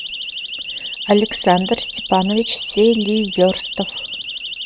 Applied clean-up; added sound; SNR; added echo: neural mask model RNNoise.